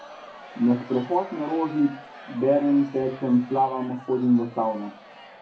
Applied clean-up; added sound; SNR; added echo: none; Crowd; 19 dB; reverberation time 0.4 s.